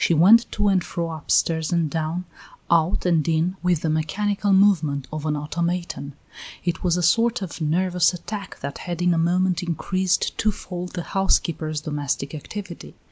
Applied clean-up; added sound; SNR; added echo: none; none; none; none.